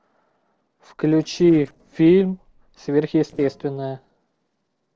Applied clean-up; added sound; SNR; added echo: neural separator model SepFormer DNS4.